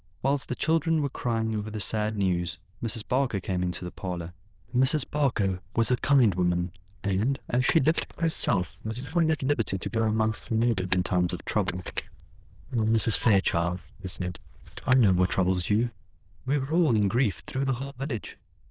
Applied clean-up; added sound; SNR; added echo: neural diffusion model UNIVERSE++.